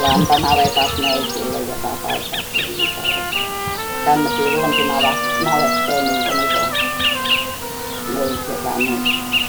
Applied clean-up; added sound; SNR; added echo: none; Insect + Trumpet; -2 dB; none.